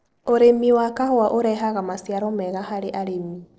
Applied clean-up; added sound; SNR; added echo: neural separator model SepFormer DNS4.